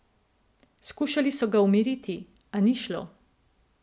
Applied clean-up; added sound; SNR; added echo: none; none; none; none.